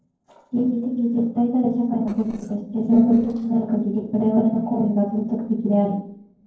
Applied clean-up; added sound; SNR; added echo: neural separator model SepFormer DNS4.